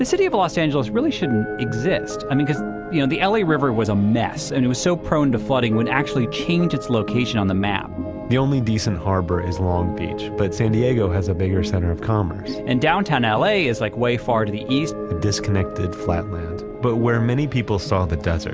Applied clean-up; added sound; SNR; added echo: none; none; none; none.